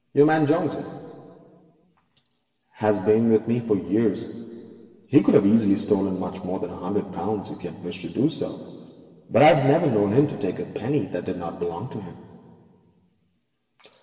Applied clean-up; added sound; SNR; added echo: none; none; none; reverberation time 2.3 s.